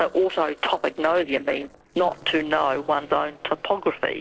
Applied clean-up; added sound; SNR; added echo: neural separator model SepFormer DNS4.